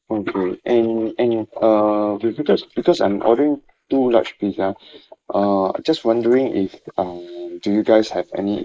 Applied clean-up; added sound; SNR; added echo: neural mask model Resemble Enhance denoiser.